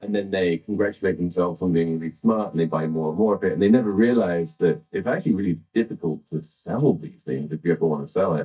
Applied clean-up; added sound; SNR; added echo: neural mask model DeepFilterNet 3.